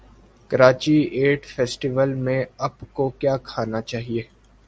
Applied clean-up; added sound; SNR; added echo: none; none; none; none.